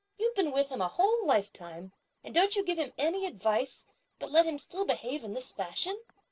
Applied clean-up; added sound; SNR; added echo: neural separator model SepFormer DNS4.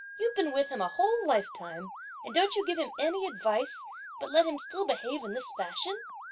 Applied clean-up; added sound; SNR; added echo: none; Motor vehicle (road) / Siren; 12 dB; none.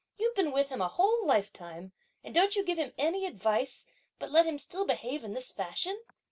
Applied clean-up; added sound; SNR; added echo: none; none; none; none.